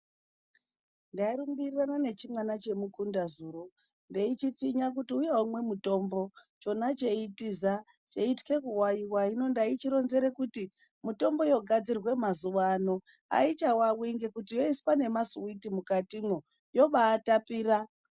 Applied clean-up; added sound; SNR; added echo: none; none; none; none.